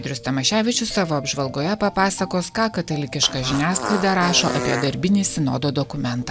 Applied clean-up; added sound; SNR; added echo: none; Fart; 7 dB; none.